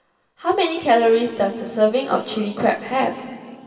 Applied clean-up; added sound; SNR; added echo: none; none; none; reverberation time 2.4 s.